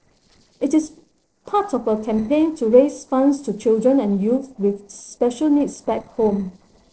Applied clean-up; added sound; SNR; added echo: neural separator model SepFormer DNS4.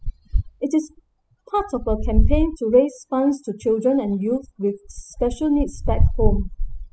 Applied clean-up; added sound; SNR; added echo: classical method spectral subtraction.